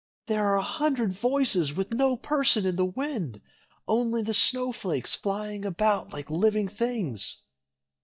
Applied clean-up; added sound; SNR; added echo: neural mask model DeepFilterNet 3.